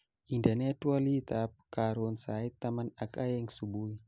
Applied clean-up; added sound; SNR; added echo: none; none; none; none.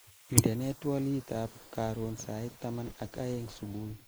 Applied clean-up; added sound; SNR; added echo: neural mask model Resemble Enhance denoiser.